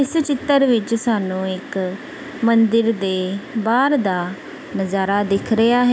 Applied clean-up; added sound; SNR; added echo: none; none; none; none.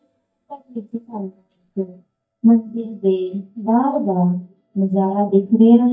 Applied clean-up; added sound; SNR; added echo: neural mask model DeepFilterNet 3.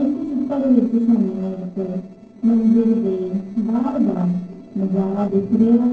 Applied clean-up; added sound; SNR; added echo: neural separator model SepFormer DNS4.